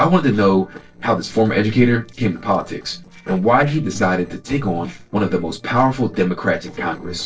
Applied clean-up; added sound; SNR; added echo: neural separator model SepFormer DNS4.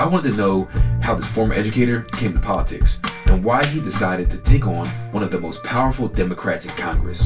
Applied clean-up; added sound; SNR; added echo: none; Crack; 18 dB; reverberation time 0.2 s.